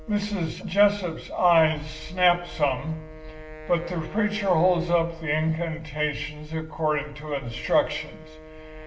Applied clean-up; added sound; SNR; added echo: none; Wind instrument, woodwind instrument; 20 dB; reverberation time 0.8 s.